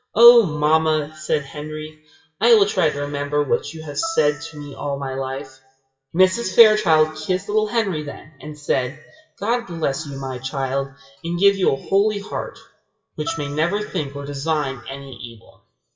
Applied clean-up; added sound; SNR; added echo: classical method WPE with log-MMSE.